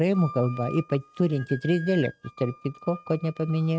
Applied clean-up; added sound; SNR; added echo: neural mask model RNNoise.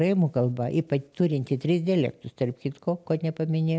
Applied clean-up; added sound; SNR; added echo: none; none; none; none.